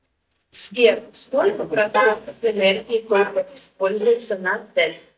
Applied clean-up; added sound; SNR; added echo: neural mask model DeepFilterNet 3.